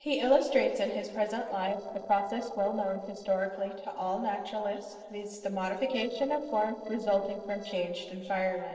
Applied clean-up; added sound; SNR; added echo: neural separator model SepFormer DNS4.